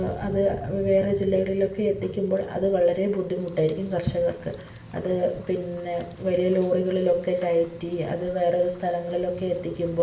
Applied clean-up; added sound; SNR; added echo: none; Rain; 16 dB; reverberation time 1.5 s.